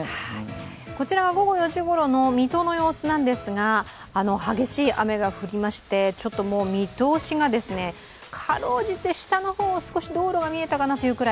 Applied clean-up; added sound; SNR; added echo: none; none; none; none.